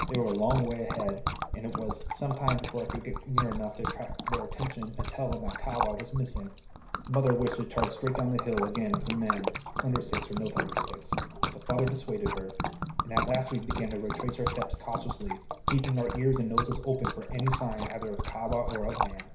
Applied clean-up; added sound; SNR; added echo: none; Liquid; 2 dB; reverberation time 0.5 s.